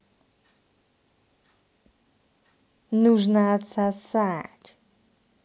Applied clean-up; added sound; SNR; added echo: none; none; none; none.